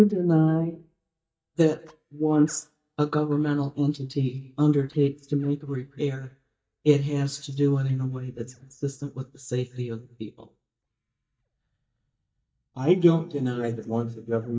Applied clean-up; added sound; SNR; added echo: neural mask model DeepFilterNet 3.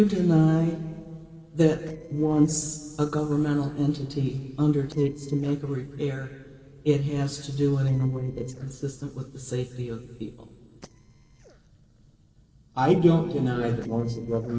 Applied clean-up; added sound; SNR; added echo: neural separator model SepFormer DNS4.